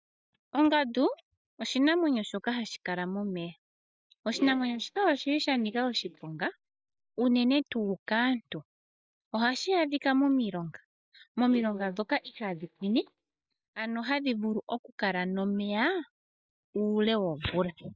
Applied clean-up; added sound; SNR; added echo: neural mask model DeepFilterNet 3.